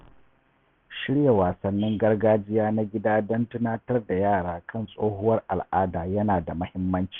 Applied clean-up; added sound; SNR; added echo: none; none; none; none.